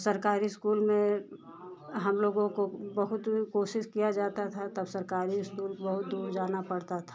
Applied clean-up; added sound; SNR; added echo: none; none; none; none.